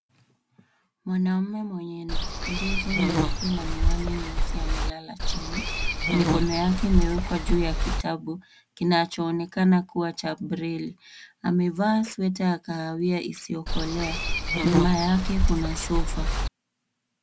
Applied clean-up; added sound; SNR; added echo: none; Walk, footsteps / Insect; -3 dB; none.